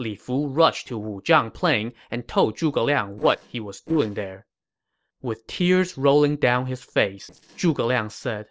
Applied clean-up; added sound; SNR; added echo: neural separator model SepFormer DNS4.